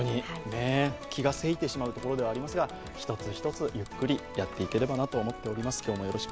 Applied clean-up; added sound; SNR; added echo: none; Bicycle; 20 dB; none.